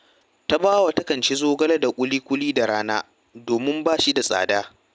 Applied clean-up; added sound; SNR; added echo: none; none; none; none.